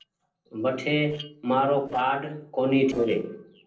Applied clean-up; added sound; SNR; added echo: neural separator model SepFormer DNS4.